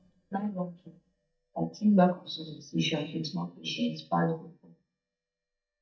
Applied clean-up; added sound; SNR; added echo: neural mask model DeepFilterNet 3.